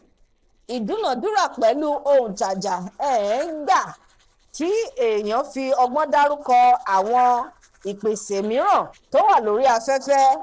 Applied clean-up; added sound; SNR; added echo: neural separator model SepFormer DNS4.